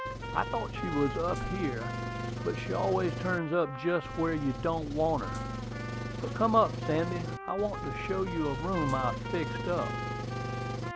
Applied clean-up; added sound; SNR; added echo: none; Engine + Trumpet; 4 dB; none.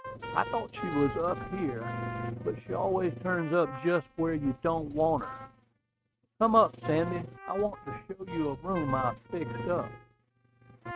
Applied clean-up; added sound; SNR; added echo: neural mask model RNNoise.